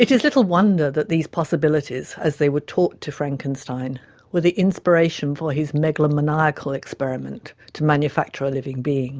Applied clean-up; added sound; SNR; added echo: none; none; none; none.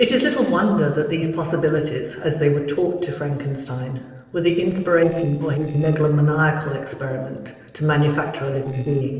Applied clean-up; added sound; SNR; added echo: neural separator model SepFormer DNS4.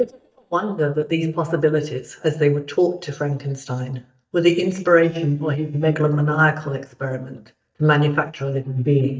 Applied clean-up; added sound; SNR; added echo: neural mask model DeepFilterNet 3.